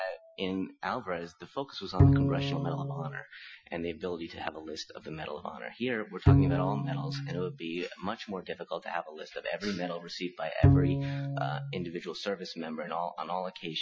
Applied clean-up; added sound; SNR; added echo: classical method Wiener filter.